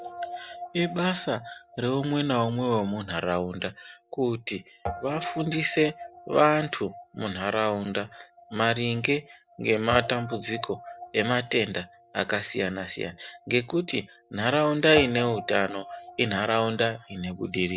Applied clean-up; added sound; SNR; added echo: none; Guitar; 15 dB; none.